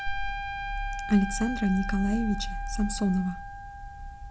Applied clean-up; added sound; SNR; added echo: none; Trumpet; 9 dB; none.